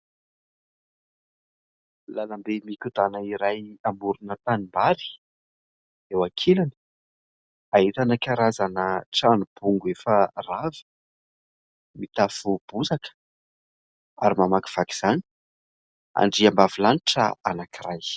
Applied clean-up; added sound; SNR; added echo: none; none; none; none.